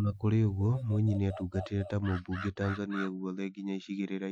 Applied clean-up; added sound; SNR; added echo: classical method Wiener filter.